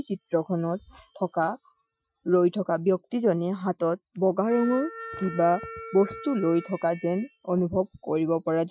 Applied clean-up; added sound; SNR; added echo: classical method Wiener filter.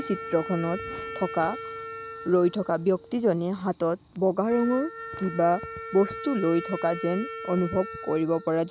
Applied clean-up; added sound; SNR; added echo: none; Wind instrument, woodwind instrument; 12 dB; none.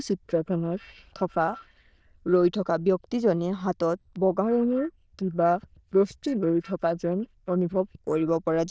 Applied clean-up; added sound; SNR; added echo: neural diffusion model UNIVERSE++.